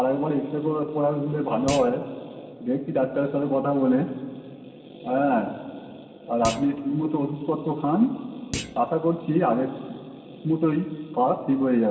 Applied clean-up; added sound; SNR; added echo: none; Thump, thud; 15 dB; reverberation time 2.9 s.